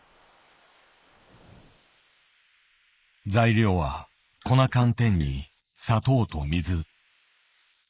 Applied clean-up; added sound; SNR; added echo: neural mask model Resemble Enhance denoiser.